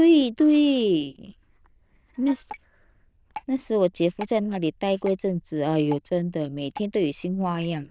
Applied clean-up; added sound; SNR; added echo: neural diffusion model UNIVERSE++.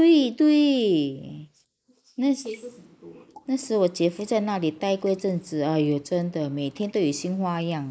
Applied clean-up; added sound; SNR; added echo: neural mask model Resemble Enhance denoiser.